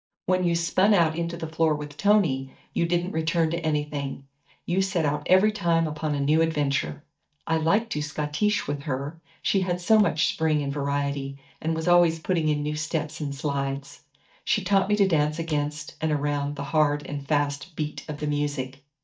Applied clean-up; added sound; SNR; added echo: neural mask model DeepFilterNet 3.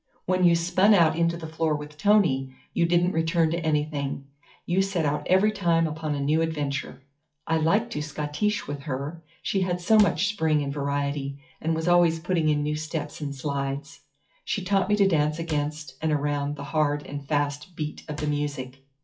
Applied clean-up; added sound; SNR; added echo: classical method WPE with log-MMSE.